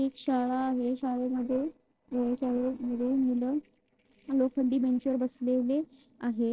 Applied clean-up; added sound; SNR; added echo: neural separator model SepFormer DNS4.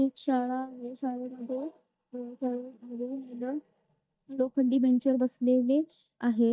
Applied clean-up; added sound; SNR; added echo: neural mask model DeepFilterNet 3.